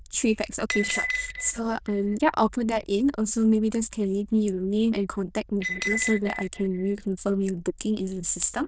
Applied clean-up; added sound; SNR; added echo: neural diffusion model UNIVERSE++.